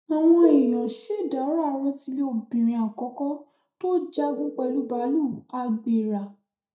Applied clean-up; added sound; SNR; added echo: neural mask model DeepFilterNet 3.